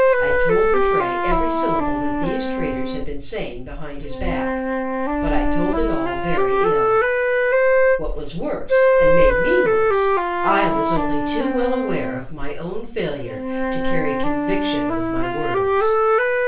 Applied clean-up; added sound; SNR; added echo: none; Wind instrument, woodwind instrument; -4 dB; reverberation time 0.3 s.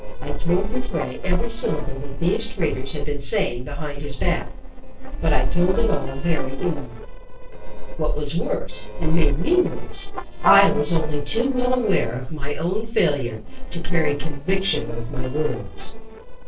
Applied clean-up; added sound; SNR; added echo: neural separator model SepFormer DNS4.